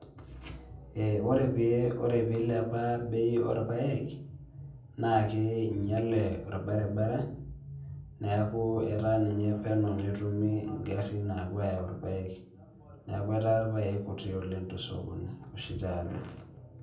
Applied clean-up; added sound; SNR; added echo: none; none; none; reverberation time 0.6 s.